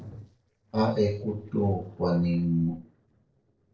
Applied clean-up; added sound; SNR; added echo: neural separator model SepFormer DNS4.